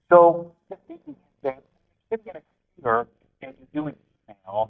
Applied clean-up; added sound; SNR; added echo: neural mask model DeepFilterNet 3.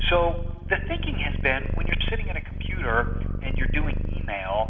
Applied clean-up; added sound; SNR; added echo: none; Purr; -3 dB; reverberation time 1.1 s.